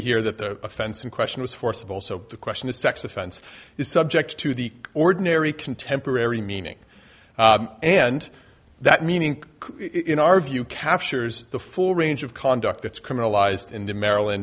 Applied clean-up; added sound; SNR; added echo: none; none; none; none.